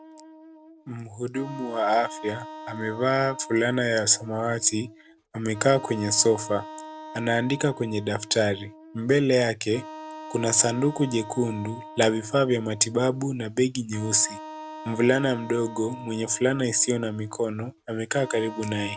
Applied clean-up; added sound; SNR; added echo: none; Wind instrument, woodwind instrument; 16 dB; none.